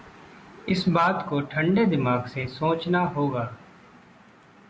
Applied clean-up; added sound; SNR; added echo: none; none; none; none.